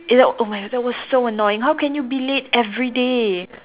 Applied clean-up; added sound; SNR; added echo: none; none; none; none.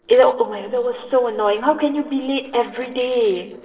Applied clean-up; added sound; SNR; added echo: neural separator model SepFormer DNS4.